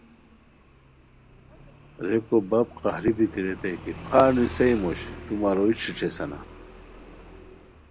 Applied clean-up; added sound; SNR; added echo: none; Motorcycle; 16 dB; none.